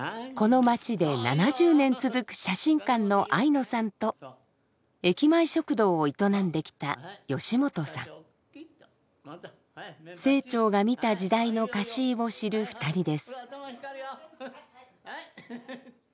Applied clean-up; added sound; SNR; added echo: none; none; none; none.